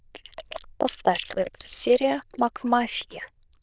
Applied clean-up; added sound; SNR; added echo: neural diffusion model UNIVERSE++.